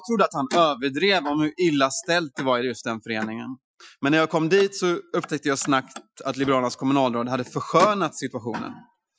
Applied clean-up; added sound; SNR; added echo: classical method Wiener filter.